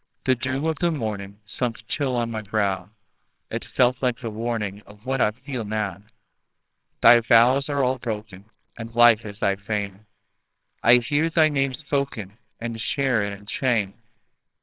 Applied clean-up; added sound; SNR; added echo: neural separator model SepFormer WHAMR!.